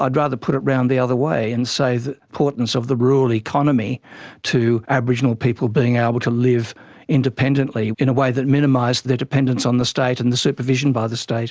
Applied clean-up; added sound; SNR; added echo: none; none; none; none.